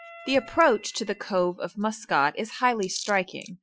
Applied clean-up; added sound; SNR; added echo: classical method Wiener filter.